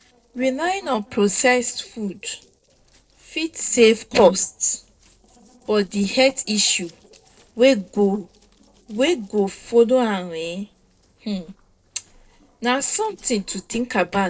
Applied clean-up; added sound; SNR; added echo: neural separator model SepFormer DNS4.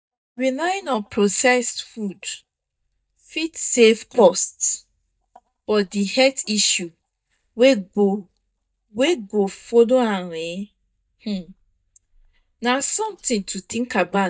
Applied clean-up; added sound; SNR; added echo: neural mask model DeepFilterNet 3.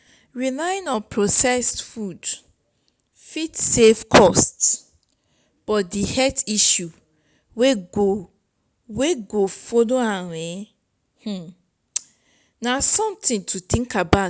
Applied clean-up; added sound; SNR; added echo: none; none; none; none.